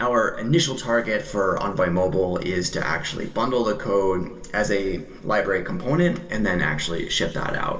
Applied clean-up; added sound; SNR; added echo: none; none; none; reverberation time 1.6 s.